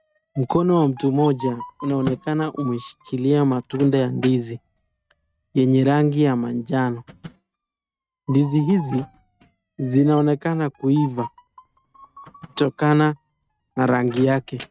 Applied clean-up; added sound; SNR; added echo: neural mask model RNNoise.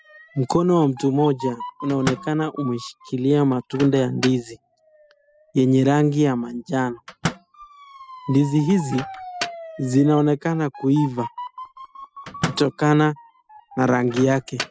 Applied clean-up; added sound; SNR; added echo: classical method spectral subtraction.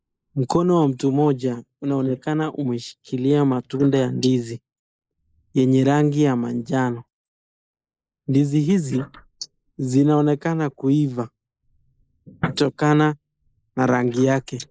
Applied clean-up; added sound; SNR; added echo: neural mask model Resemble Enhance denoiser.